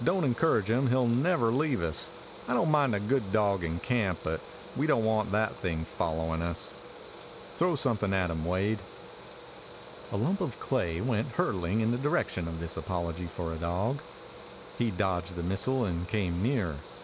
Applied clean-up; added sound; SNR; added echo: none; Mechanical fan; 16 dB; none.